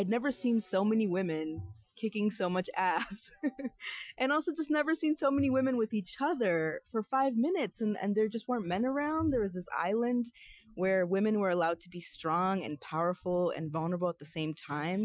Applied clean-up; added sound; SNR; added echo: classical method Wiener filter.